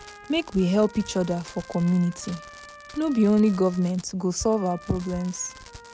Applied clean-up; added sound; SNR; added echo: none; Trumpet + Fireworks; 20 dB; none.